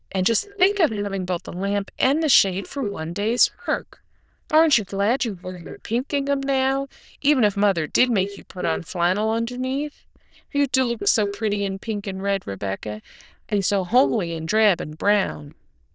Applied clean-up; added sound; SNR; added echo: neural diffusion model UNIVERSE++.